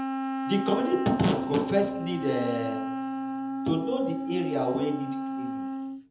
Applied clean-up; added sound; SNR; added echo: none; Wind instrument, woodwind instrument; 3 dB; reverberation time 0.7 s.